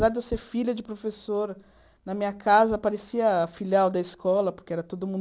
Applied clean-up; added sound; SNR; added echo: none; none; none; none.